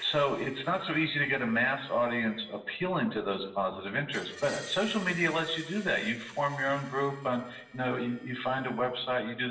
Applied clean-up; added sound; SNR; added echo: none; Screech; 19 dB; reverberation time 0.9 s.